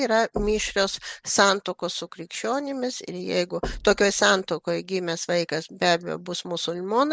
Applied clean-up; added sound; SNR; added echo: none; Knock; 16 dB; none.